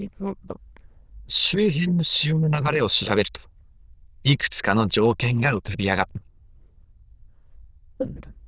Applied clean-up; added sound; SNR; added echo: neural diffusion model UNIVERSE++.